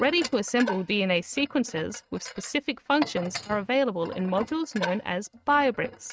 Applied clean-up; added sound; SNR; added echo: neural mask model RNNoise.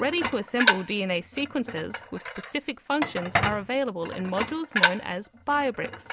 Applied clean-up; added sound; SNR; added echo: none; Dishes, pots, and pans; 1 dB; none.